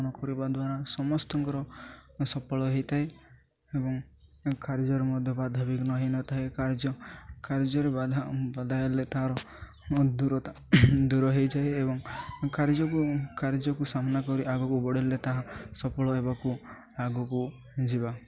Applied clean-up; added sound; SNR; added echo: none; none; none; none.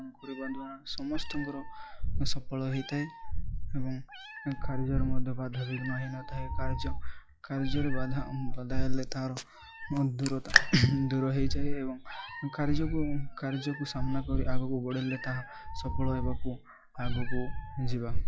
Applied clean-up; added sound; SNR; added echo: classical method log-MMSE.